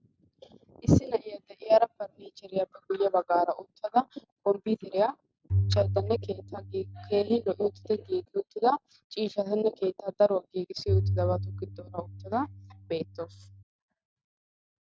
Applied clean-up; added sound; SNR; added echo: none; Bowed string instrument; 3 dB; none.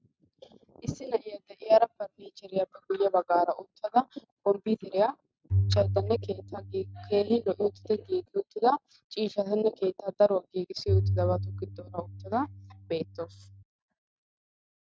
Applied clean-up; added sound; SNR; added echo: neural mask model RNNoise.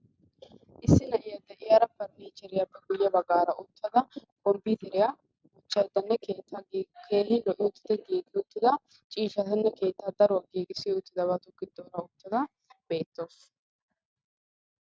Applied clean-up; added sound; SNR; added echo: none; none; none; none.